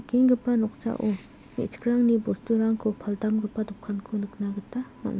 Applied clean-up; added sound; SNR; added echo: none; none; none; none.